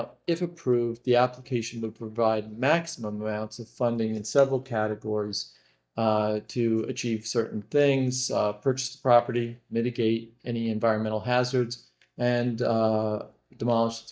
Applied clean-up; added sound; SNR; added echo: neural mask model DeepFilterNet 3.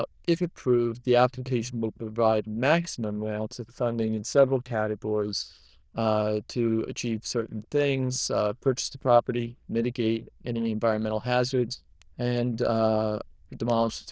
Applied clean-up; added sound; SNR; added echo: neural diffusion model UNIVERSE++.